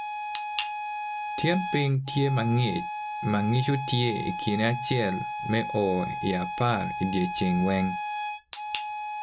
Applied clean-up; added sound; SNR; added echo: none; Harmonica; 5 dB; none.